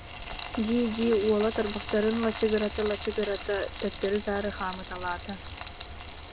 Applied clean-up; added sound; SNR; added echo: none; Frying (food); 5 dB; none.